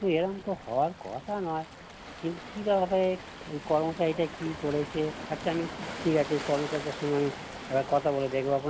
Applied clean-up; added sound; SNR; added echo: none; Waves, surf; 11 dB; none.